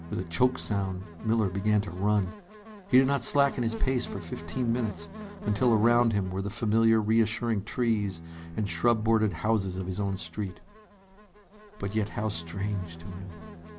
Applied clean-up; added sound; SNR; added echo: none; Bowed string instrument + Buzz; 15 dB; none.